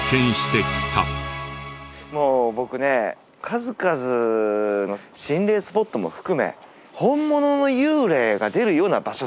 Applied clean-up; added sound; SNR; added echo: none; none; none; none.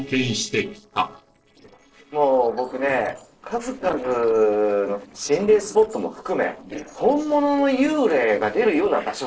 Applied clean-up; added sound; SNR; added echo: neural separator model SepFormer DNS4.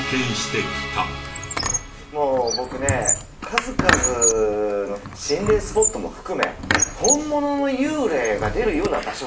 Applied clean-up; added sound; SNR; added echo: none; Squeak; 2 dB; reverberation time 0.4 s.